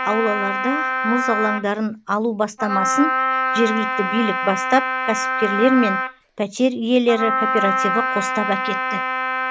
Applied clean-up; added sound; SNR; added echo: none; Wind instrument, woodwind instrument; 1 dB; none.